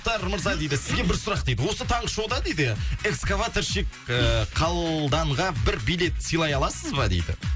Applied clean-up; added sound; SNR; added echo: none; none; none; none.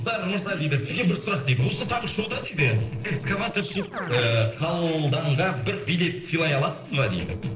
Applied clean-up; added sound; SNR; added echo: neural separator model SepFormer DNS4.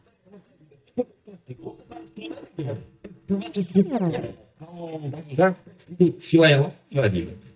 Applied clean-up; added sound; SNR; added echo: neural mask model DeepFilterNet 3.